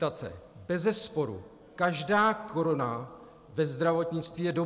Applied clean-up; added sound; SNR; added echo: none; none; none; none.